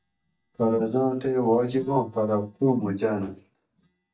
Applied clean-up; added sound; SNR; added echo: neural mask model DeepFilterNet 3.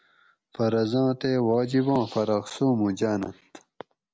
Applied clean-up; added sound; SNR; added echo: none; none; none; none.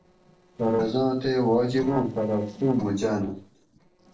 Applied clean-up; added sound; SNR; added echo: neural separator model SepFormer DNS4.